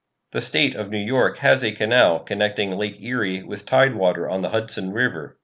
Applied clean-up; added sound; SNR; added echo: none; none; none; none.